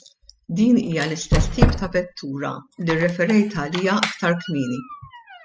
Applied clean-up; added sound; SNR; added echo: classical method spectral subtraction.